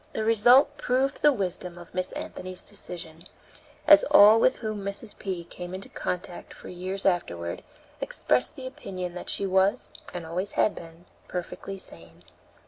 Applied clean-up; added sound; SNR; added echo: none; none; none; none.